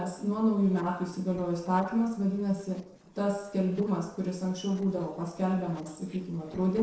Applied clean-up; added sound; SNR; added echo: neural separator model SepFormer DNS4.